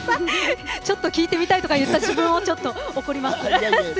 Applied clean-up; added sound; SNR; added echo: none; Organ; 16 dB; none.